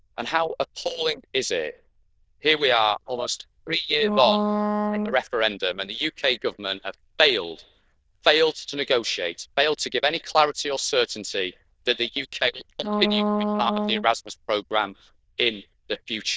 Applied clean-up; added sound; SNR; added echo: neural diffusion model UNIVERSE++.